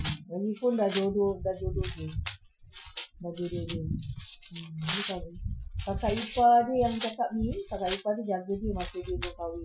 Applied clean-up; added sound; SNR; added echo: classical method Wiener filter.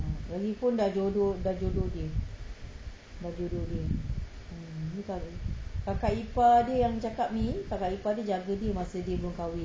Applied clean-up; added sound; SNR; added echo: none; none; none; none.